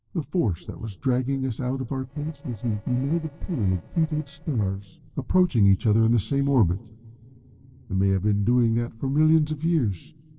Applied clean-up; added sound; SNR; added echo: neural separator model SepFormer DNS4.